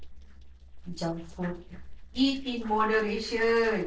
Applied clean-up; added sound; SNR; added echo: neural separator model SepFormer DNS4.